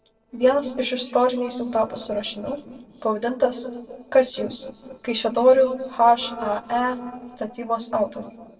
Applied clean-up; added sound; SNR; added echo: neural separator model SepFormer DNS4.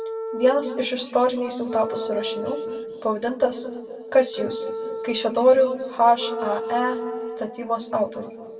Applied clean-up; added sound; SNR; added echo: none; Wind instrument, woodwind instrument; 9 dB; reverberation time 2.0 s.